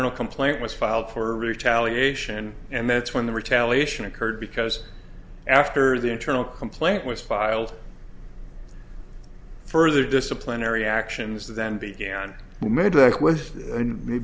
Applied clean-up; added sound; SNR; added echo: none; none; none; none.